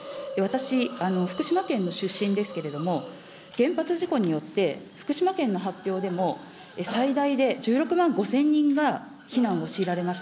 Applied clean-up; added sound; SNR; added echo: none; Hiss; 18 dB; none.